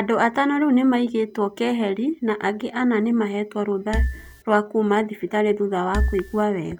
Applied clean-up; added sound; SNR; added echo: none; Marimba, xylophone; 2 dB; none.